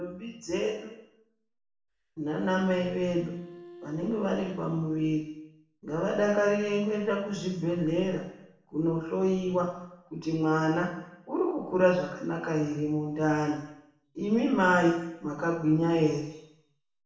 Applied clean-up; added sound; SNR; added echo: none; Wind instrument, woodwind instrument; 19 dB; reverberation time 0.8 s.